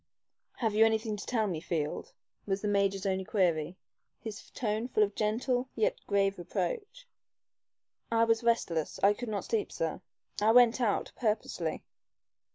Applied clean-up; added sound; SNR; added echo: none; none; none; none.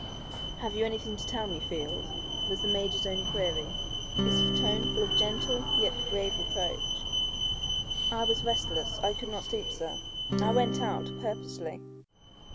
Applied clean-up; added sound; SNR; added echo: none; Alarm + Acoustic guitar / Strum; -3 dB; none.